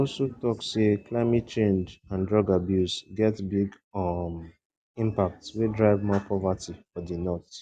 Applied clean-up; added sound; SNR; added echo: none; none; none; none.